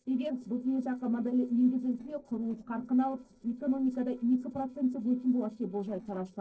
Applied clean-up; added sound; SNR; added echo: neural separator model SepFormer DNS4.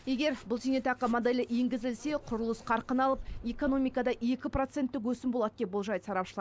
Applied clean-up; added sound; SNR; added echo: none; none; none; none.